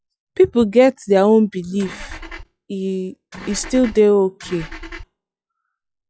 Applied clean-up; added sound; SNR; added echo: classical method log-MMSE.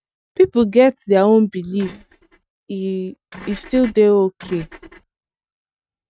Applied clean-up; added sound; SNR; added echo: neural mask model RNNoise.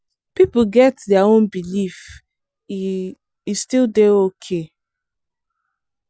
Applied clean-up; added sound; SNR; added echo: none; none; none; none.